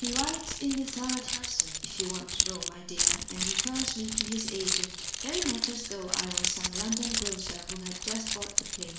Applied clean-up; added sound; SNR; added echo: none; Keys jangling; -4 dB; reverberation time 0.7 s.